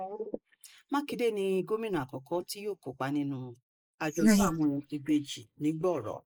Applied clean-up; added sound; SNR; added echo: neural mask model Resemble Enhance denoiser.